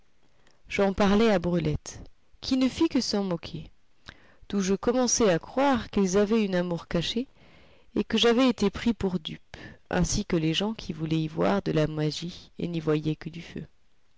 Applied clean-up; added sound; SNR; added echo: none; none; none; none.